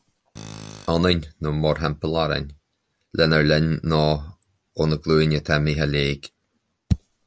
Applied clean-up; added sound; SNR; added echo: none; Tools; 19 dB; none.